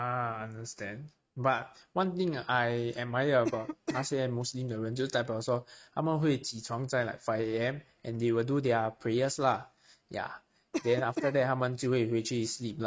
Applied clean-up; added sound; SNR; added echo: neural mask model RNNoise.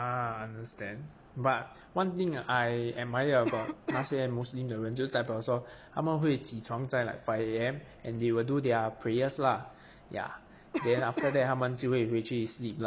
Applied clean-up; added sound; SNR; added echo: none; Cough; 7 dB; none.